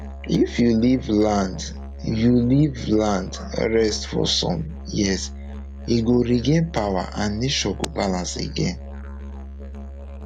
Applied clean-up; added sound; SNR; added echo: none; Musical instrument; 12 dB; none.